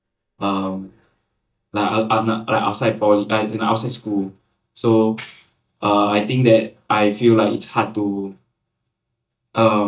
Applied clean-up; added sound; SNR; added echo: neural mask model DeepFilterNet 3.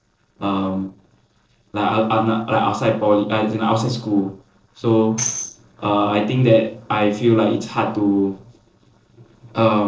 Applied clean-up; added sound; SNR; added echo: neural separator model SepFormer DNS4.